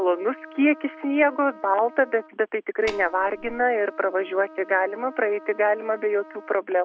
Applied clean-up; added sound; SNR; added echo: none; Tap + Trumpet; 19 dB; none.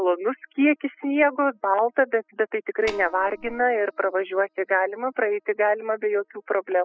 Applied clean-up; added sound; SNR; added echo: classical method spectral subtraction.